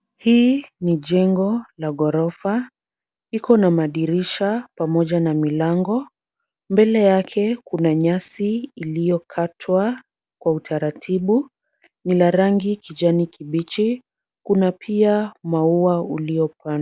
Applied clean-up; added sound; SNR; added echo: none; none; none; none.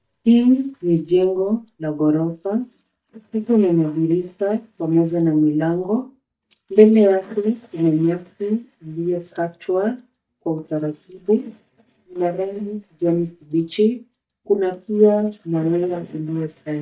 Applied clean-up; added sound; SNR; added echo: neural mask model DeepFilterNet 3.